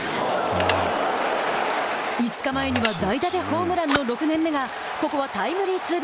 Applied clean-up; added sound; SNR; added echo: none; Telephone + Fire; 11 dB; none.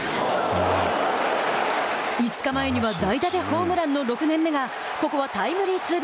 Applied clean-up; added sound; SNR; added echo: none; none; none; none.